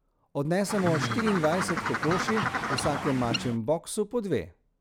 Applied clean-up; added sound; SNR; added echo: none; Bird; 2 dB; none.